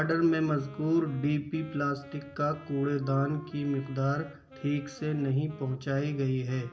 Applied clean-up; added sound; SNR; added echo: none; Wind instrument, woodwind instrument; 19 dB; reverberation time 0.7 s.